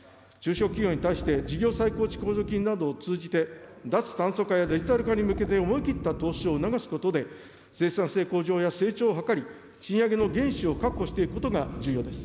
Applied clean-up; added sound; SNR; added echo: none; Wind instrument, woodwind instrument; 8 dB; none.